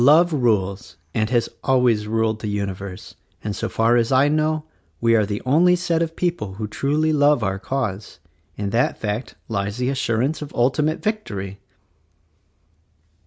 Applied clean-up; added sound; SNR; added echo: none; none; none; none.